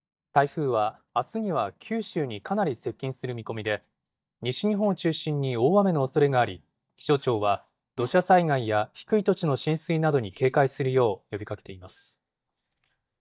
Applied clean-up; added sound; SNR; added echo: neural mask model DeepFilterNet 3.